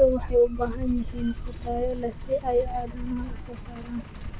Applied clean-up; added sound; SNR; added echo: none; Truck; 6 dB; none.